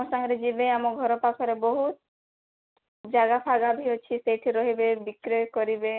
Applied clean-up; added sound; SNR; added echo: none; none; none; none.